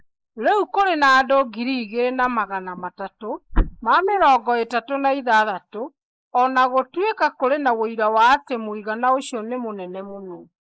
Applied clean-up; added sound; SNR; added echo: neural mask model Resemble Enhance denoiser.